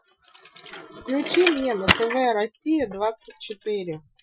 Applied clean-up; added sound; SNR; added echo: classical method Wiener filter.